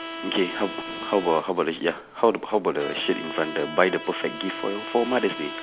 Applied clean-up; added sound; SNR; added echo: none; Bowed string instrument; 11 dB; none.